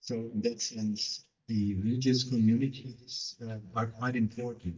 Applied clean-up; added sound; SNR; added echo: neural mask model DeepFilterNet 3.